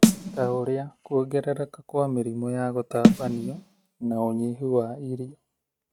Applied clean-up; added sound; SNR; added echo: neural mask model RNNoise.